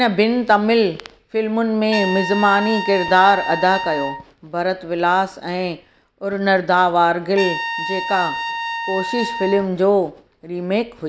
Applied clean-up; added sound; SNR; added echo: none; Trumpet; 10 dB; none.